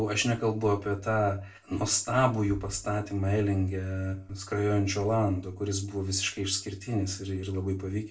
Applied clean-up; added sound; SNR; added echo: none; none; none; reverberation time 0.3 s.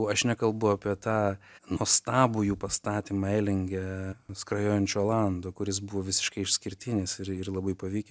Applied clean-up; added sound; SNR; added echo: none; none; none; none.